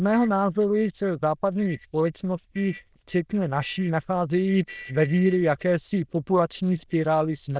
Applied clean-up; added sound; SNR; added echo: neural diffusion model UNIVERSE++.